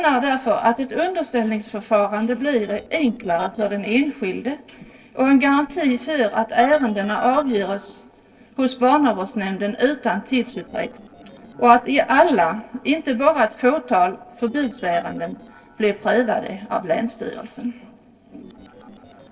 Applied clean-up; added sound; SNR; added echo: neural separator model SepFormer DNS4.